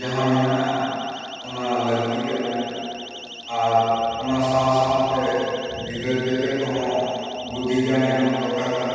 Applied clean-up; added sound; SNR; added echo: none; Siren; 16 dB; reverberation time 2.1 s.